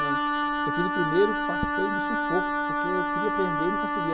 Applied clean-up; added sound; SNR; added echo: none; Wind instrument, woodwind instrument; -3 dB; none.